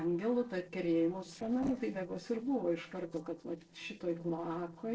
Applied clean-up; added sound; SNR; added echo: neural separator model SepFormer DNS4.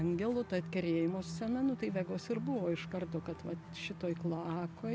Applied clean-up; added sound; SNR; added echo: none; none; none; none.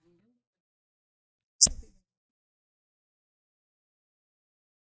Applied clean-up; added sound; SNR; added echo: neural mask model DeepFilterNet 3.